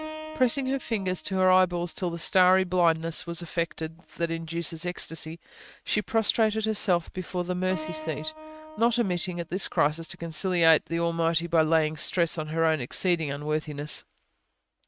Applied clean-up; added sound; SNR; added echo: neural mask model RNNoise.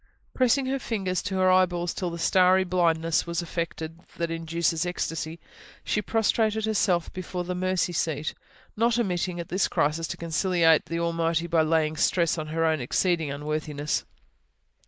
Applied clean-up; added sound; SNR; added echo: neural mask model Resemble Enhance denoiser.